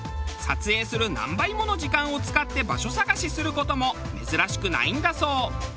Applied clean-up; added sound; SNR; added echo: none; none; none; none.